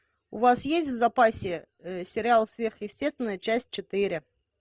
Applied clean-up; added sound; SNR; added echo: none; none; none; none.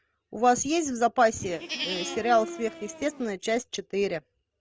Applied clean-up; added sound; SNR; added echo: none; Livestock, farm animals, working animals; 9 dB; none.